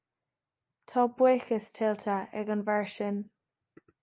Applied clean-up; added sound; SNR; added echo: none; none; none; none.